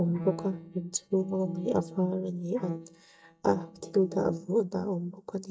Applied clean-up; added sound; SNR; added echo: neural mask model DeepFilterNet 3.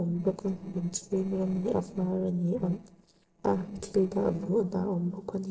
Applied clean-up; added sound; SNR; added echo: neural separator model SepFormer DNS4.